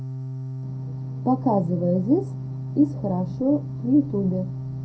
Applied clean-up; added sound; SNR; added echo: none; Organ; 7 dB; reverberation time 0.2 s.